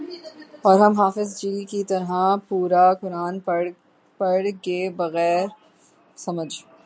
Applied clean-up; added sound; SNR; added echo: none; none; none; none.